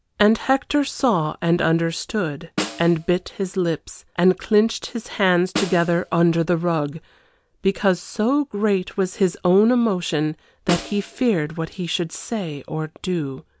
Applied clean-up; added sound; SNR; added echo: none; Snare drum; 13 dB; none.